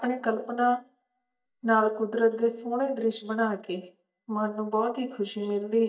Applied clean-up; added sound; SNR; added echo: neural mask model DeepFilterNet 3.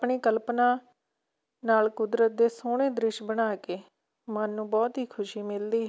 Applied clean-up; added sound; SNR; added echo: none; none; none; none.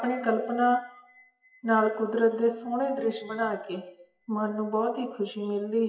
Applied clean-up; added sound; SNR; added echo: classical method WPE with log-MMSE.